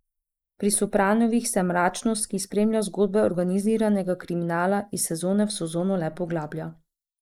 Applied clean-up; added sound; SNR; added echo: neural mask model Resemble Enhance denoiser.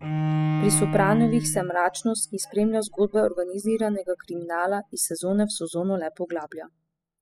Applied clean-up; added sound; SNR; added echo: classical method spectral subtraction.